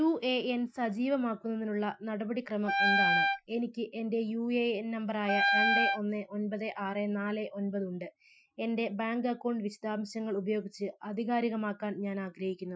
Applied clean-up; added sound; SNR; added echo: classical method Wiener filter.